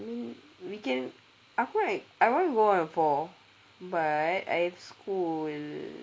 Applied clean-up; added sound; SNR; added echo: none; none; none; none.